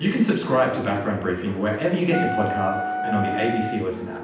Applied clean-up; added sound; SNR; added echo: none; Wind instrument, woodwind instrument; 5 dB; reverberation time 0.9 s.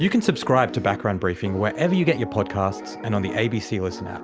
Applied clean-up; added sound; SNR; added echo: none; none; none; none.